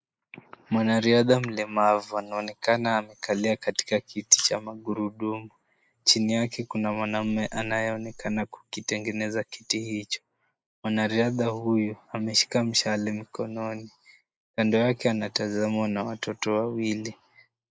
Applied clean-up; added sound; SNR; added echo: neural mask model Resemble Enhance denoiser.